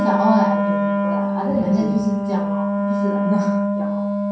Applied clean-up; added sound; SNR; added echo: none; Wind instrument, woodwind instrument; -3 dB; reverberation time 0.6 s.